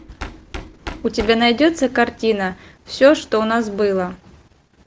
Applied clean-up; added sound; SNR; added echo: none; Knock; 18 dB; none.